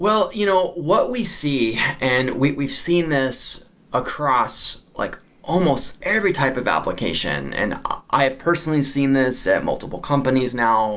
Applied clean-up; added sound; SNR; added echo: none; none; none; none.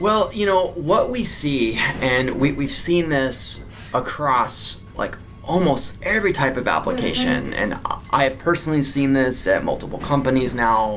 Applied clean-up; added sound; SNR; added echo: none; Subway, metro, underground; 13 dB; none.